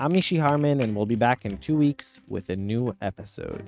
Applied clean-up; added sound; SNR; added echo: neural mask model RNNoise.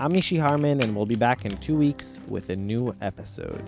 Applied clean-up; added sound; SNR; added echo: none; Crackle; 16 dB; none.